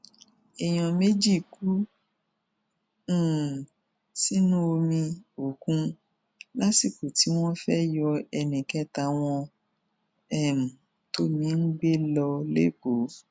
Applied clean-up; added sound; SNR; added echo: none; none; none; none.